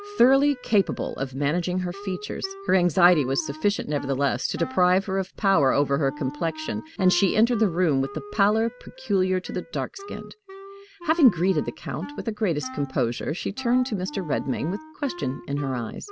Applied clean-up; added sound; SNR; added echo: none; Wind instrument, woodwind instrument; 17 dB; none.